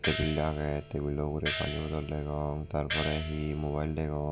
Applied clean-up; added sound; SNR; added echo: none; Gong; 7 dB; none.